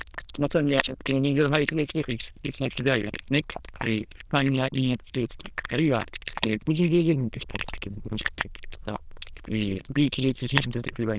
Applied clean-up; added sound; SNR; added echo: neural diffusion model UNIVERSE++.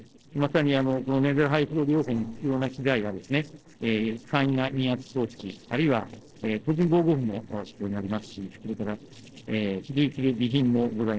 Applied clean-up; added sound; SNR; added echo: neural separator model SepFormer DNS4.